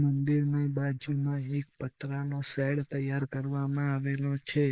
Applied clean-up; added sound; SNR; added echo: neural mask model Resemble Enhance denoiser.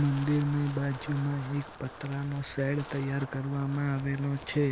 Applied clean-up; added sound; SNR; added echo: none; Wind; 15 dB; none.